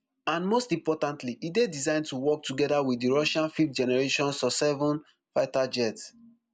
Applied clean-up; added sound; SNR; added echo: none; none; none; none.